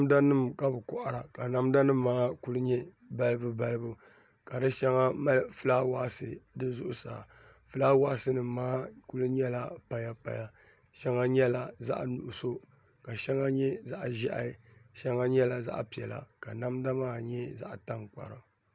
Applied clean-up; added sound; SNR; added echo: none; none; none; none.